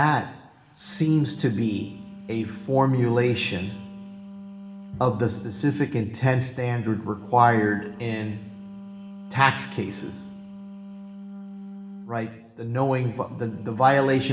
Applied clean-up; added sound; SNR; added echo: none; Wind instrument, woodwind instrument; 16 dB; reverberation time 1.2 s.